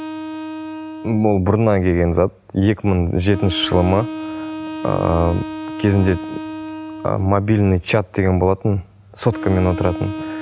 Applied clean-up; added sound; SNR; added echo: none; Wind instrument, woodwind instrument; 11 dB; none.